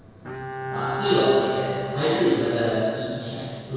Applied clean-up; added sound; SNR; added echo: none; Bowed string instrument; 8 dB; reverberation time 2.0 s.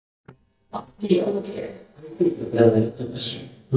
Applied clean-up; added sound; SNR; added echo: neural mask model DeepFilterNet 3.